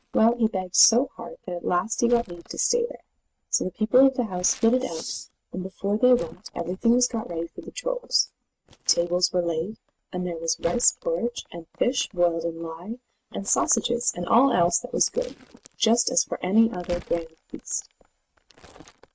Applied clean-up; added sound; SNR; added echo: neural mask model RNNoise.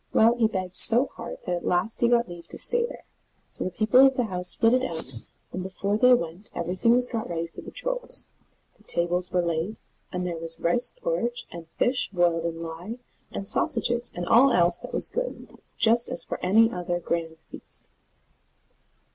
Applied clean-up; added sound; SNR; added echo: none; none; none; none.